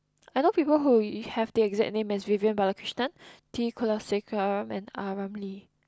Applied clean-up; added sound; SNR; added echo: none; none; none; none.